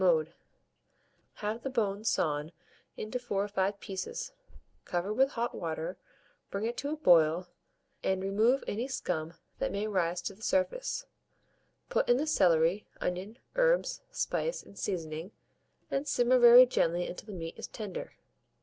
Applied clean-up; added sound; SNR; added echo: none; none; none; none.